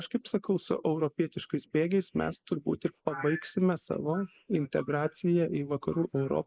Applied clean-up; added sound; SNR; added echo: neural mask model Resemble Enhance denoiser.